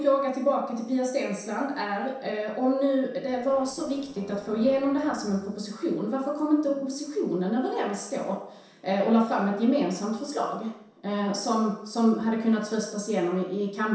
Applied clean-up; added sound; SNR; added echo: neural separator model SepFormer DNS4.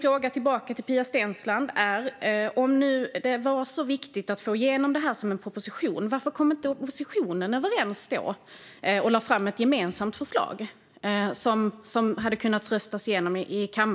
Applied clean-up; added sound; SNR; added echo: none; none; none; none.